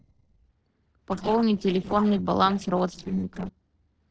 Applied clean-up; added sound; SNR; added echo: neural separator model SepFormer DNS4.